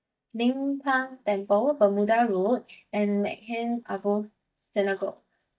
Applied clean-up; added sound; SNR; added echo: neural mask model DeepFilterNet 3.